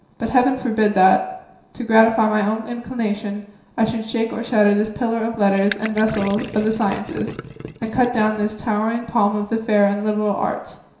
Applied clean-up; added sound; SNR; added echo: none; Gurgling; 12 dB; reverberation time 0.7 s.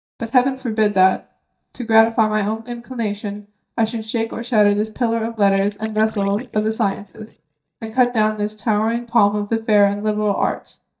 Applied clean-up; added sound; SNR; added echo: neural mask model DeepFilterNet 3.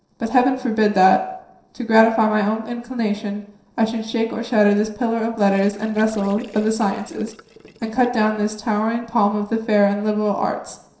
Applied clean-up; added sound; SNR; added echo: neural separator model SepFormer DNS4.